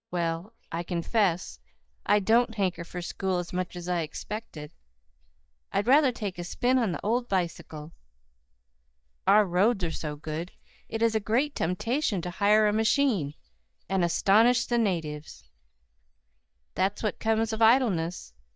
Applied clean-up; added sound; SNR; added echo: neural mask model DeepFilterNet 3.